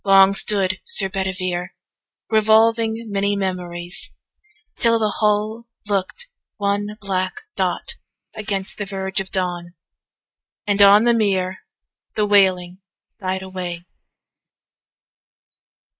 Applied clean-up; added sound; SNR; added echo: neural mask model RNNoise.